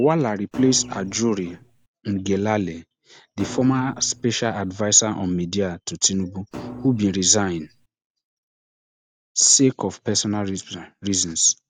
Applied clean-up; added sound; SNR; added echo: none; Thump, thud; 15 dB; none.